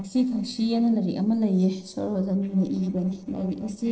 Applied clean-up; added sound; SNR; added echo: neural separator model SepFormer DNS4.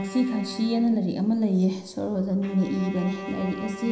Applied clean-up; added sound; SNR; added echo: none; Bowed string instrument; 11 dB; reverberation time 0.9 s.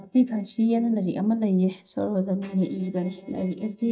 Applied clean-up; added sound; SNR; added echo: neural mask model DeepFilterNet 3.